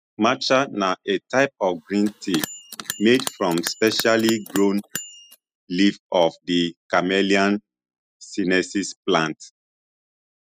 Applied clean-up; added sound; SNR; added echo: classical method spectral subtraction.